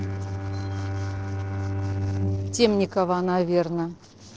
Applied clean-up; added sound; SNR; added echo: neural separator model SepFormer DNS4.